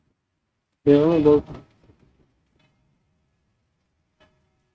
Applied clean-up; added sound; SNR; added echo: neural mask model RNNoise.